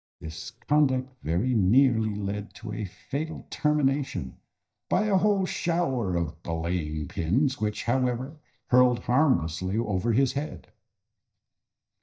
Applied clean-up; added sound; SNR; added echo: neural mask model DeepFilterNet 3.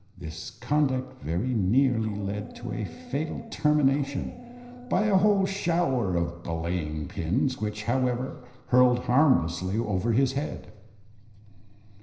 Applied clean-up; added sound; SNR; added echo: none; Dog; 16 dB; reverberation time 0.9 s.